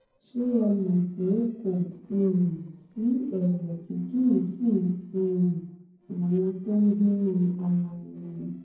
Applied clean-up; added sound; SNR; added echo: neural separator model SepFormer DNS4.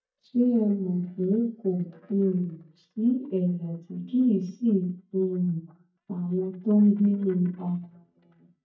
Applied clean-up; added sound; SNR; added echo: neural mask model DeepFilterNet 3.